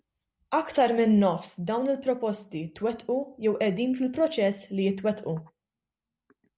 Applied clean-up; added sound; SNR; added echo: none; none; none; none.